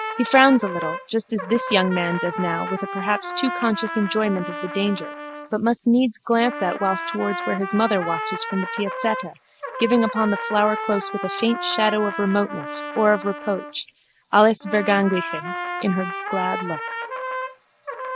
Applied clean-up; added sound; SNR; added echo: none; Trumpet; 8 dB; none.